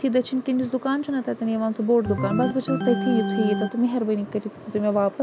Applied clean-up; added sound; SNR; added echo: none; Organ; 5 dB; none.